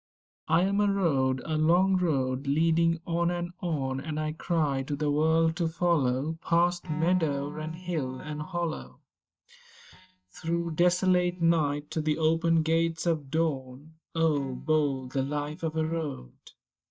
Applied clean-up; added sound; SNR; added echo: neural mask model DeepFilterNet 3.